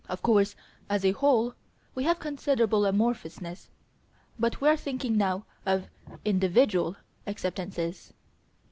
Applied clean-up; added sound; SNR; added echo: none; none; none; none.